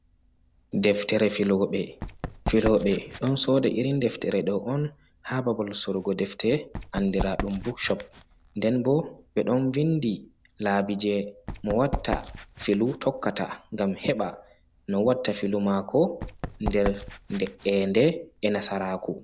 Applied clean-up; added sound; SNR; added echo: none; Run; 13 dB; none.